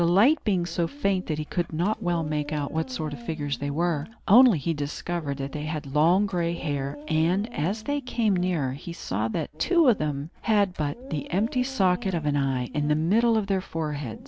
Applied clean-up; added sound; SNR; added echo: none; Dog; 18 dB; none.